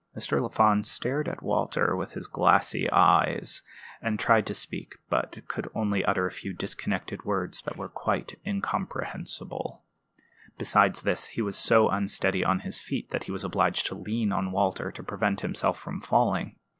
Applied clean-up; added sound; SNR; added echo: neural separator model SepFormer DNS4.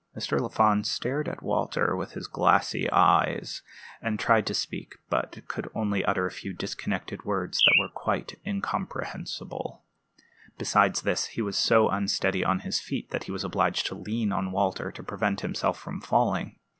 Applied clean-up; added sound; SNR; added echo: none; Bird; 1 dB; none.